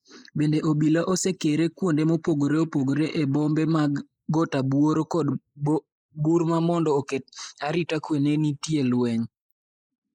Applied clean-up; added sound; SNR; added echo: neural mask model Resemble Enhance denoiser.